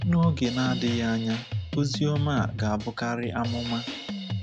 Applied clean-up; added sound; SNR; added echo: none; Drum kit; 5 dB; none.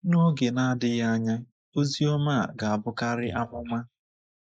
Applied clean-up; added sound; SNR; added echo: neural mask model Resemble Enhance denoiser.